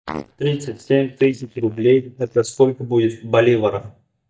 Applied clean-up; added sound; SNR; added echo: neural mask model DeepFilterNet 3.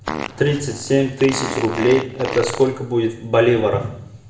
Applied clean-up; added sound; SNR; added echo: none; Fart; 9 dB; reverberation time 0.6 s.